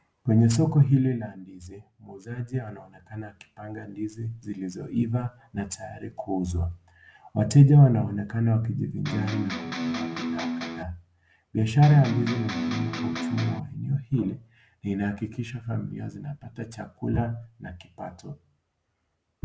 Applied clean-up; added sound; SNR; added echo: none; Electric guitar; 5 dB; none.